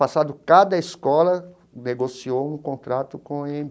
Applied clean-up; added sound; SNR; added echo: none; none; none; none.